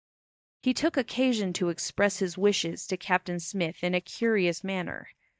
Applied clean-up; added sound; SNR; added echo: neural mask model DeepFilterNet 3.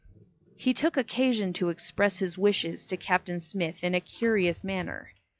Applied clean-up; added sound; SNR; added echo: classical method log-MMSE.